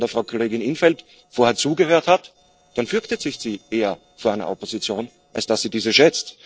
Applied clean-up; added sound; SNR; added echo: neural separator model SepFormer DNS4.